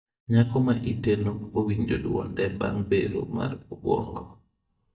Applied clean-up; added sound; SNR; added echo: neural mask model DeepFilterNet 3.